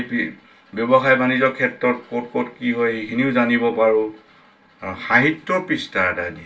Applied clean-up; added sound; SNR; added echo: none; none; none; reverberation time 0.1 s.